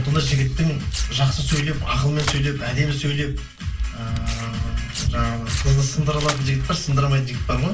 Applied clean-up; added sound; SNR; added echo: none; Tearing; 14 dB; reverberation time 0.3 s.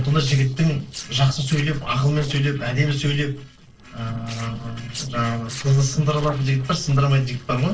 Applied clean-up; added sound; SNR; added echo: neural separator model SepFormer DNS4.